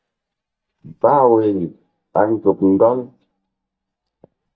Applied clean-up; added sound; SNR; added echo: neural mask model DeepFilterNet 3.